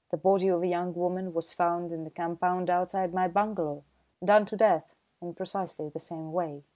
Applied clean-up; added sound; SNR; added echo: none; none; none; none.